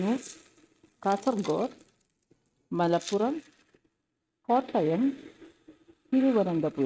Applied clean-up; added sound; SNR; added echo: neural mask model RNNoise.